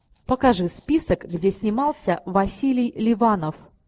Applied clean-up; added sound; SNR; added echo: neural separator model SepFormer DNS4.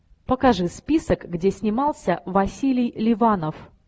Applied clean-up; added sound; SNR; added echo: none; none; none; none.